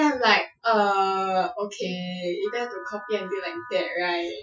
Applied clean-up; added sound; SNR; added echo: classical method Wiener filter.